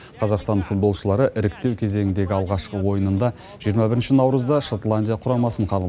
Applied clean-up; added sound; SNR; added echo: none; none; none; none.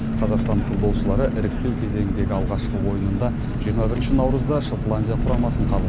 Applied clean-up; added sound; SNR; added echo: none; Engine; -2 dB; none.